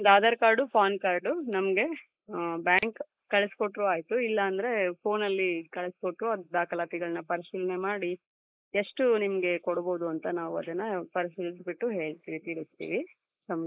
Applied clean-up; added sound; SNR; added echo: neural mask model Resemble Enhance denoiser.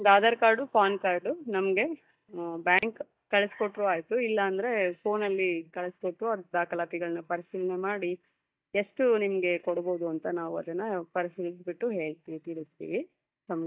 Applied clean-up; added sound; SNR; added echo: neural mask model DeepFilterNet 3.